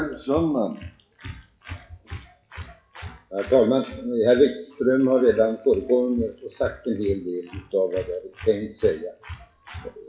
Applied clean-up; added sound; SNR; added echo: classical method WPE with log-MMSE.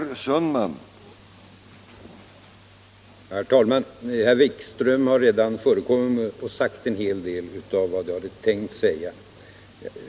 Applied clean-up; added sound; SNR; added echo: none; none; none; none.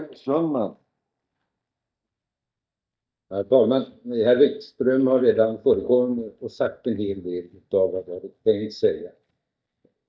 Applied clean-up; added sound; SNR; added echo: neural mask model DeepFilterNet 3.